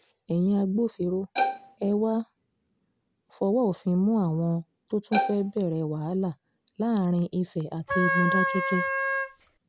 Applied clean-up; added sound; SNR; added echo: none; Bowed string instrument + Wind instrument, woodwind instrument; 0 dB; none.